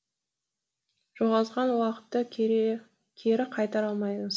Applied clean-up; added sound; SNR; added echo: none; none; none; none.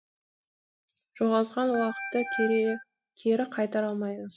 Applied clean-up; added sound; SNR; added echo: classical method spectral subtraction.